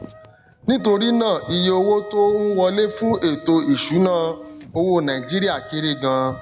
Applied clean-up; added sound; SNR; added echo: none; Car + Wind instrument, woodwind instrument; 17 dB; none.